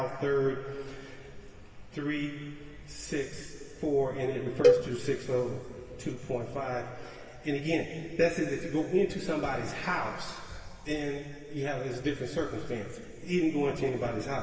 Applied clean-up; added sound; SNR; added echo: none; Cowbell; -3 dB; reverberation time 2.5 s.